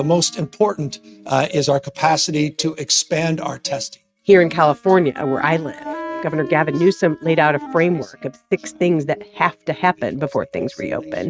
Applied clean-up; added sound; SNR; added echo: neural mask model RNNoise.